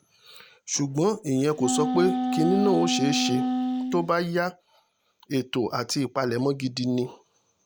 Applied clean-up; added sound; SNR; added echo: none; Wind instrument, woodwind instrument; 0 dB; none.